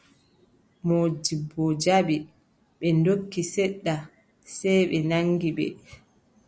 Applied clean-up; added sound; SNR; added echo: none; none; none; none.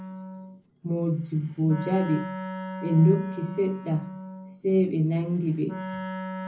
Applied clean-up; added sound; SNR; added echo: none; Wind instrument, woodwind instrument; 10 dB; reverberation time 0.4 s.